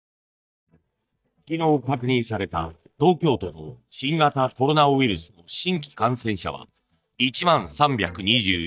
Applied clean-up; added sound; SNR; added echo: neural mask model DeepFilterNet 3.